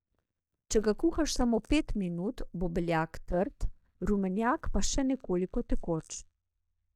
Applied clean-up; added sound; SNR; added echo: neural mask model DeepFilterNet 3.